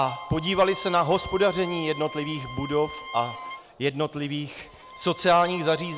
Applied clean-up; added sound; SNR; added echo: none; Bowed string instrument; 14 dB; none.